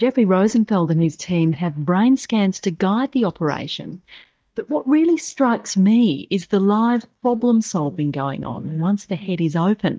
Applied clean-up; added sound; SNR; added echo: neural mask model DeepFilterNet 3.